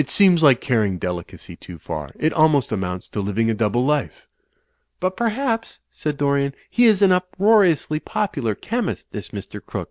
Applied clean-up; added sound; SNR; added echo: none; none; none; none.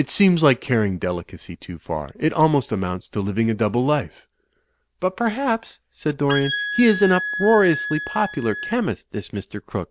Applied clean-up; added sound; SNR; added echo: none; Wind instrument, woodwind instrument; 7 dB; none.